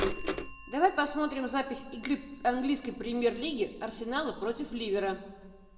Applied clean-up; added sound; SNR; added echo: none; Bird vocalization, bird call, bird song / Telephone; 10 dB; reverberation time 1.0 s.